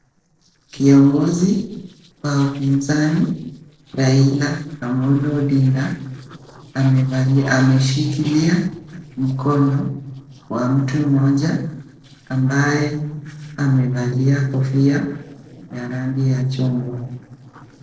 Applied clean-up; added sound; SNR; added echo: neural separator model SepFormer DNS4.